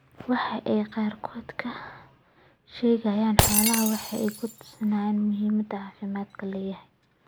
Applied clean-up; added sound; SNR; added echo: none; Shatter; 5 dB; none.